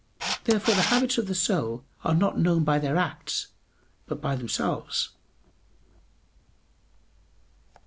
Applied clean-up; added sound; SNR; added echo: none; Camera; 10 dB; none.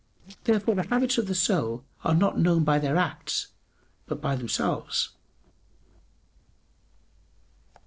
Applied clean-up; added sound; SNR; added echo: neural separator model SepFormer DNS4.